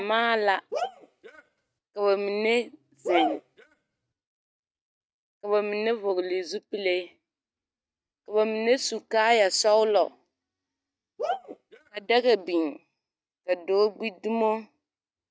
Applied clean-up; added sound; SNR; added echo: neural mask model RNNoise.